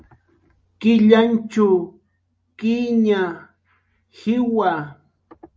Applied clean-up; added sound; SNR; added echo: none; none; none; none.